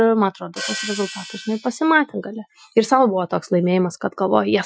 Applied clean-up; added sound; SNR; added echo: classical method Wiener filter.